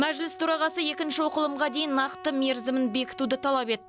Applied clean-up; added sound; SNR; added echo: none; Wind instrument, woodwind instrument; 16 dB; none.